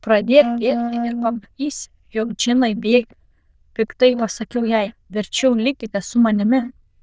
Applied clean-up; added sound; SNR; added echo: neural diffusion model UNIVERSE++.